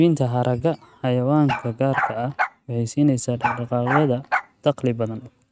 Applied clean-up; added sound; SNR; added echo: neural mask model RNNoise.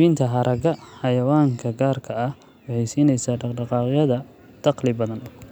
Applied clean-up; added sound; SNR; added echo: none; none; none; none.